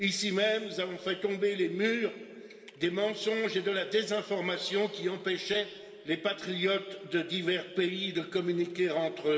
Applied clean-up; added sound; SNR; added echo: none; none; none; reverberation time 2.3 s.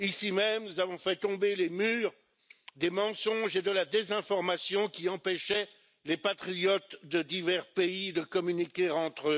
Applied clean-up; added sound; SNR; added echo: none; none; none; none.